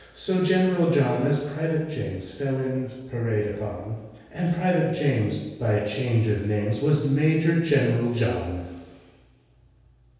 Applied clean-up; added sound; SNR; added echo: none; none; none; reverberation time 1.2 s.